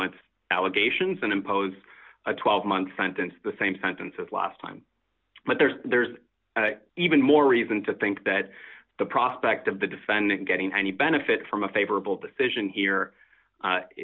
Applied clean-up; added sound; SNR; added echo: none; none; none; none.